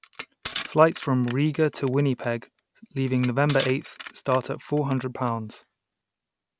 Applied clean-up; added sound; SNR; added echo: none; Crushing; 16 dB; none.